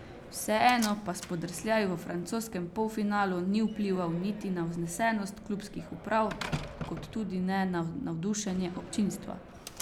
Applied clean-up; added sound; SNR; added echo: none; Slam; 13 dB; none.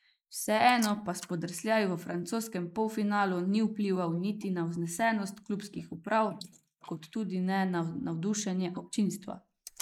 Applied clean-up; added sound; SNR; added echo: neural mask model Resemble Enhance denoiser.